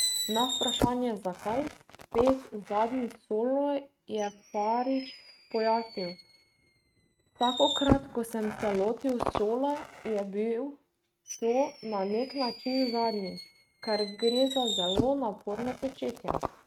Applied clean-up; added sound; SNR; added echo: neural mask model RNNoise.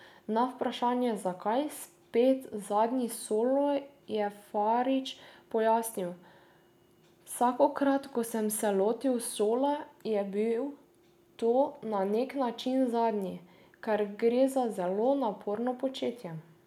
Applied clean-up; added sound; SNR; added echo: none; none; none; none.